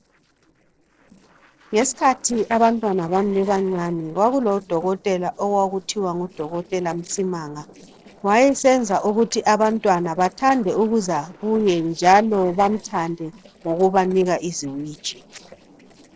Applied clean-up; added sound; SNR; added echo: neural separator model SepFormer DNS4.